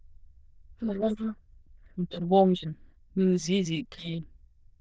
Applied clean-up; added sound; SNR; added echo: neural diffusion model UNIVERSE++.